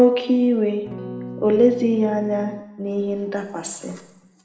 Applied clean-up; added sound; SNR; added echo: none; Electric guitar / Strum; 14 dB; reverberation time 0.8 s.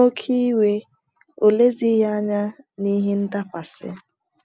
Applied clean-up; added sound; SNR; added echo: none; none; none; none.